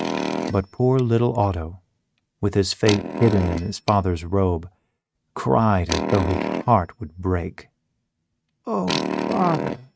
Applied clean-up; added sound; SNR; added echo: neural mask model RNNoise.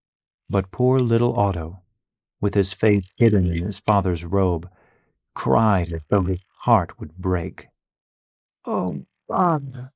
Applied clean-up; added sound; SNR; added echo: neural mask model Resemble Enhance denoiser.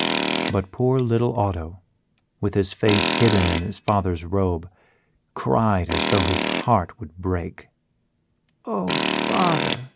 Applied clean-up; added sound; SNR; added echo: none; Tools; 3 dB; none.